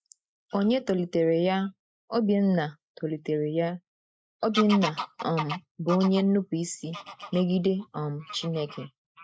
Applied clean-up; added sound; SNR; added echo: neural mask model Resemble Enhance denoiser.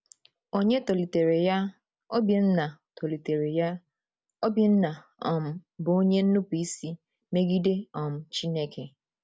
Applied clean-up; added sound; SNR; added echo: none; none; none; none.